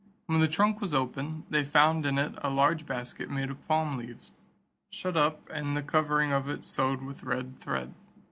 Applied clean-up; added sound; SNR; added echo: none; none; none; none.